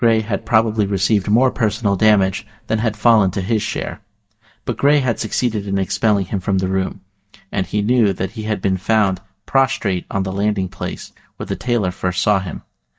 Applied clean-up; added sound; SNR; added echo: neural mask model DeepFilterNet 3.